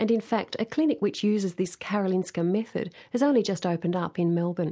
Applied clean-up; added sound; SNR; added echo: none; none; none; none.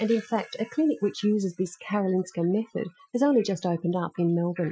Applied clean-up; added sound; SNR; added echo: classical method Wiener filter.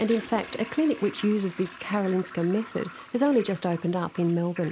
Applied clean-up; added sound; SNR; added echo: none; Toilet flush; 17 dB; none.